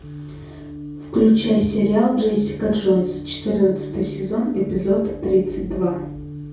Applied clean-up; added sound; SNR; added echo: none; Organ; 14 dB; reverberation time 0.6 s.